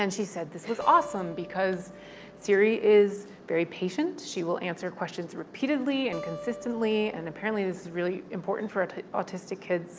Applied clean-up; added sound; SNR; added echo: none; Acoustic guitar; 17 dB; none.